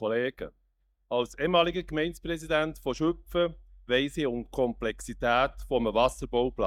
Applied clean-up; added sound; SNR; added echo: neural mask model DeepFilterNet 3.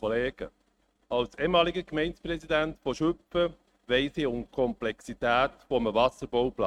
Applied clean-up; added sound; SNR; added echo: neural mask model RNNoise.